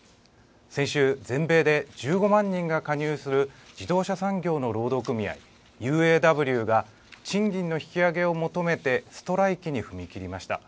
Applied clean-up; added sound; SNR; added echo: none; none; none; none.